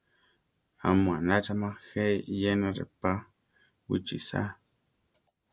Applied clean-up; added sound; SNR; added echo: none; none; none; none.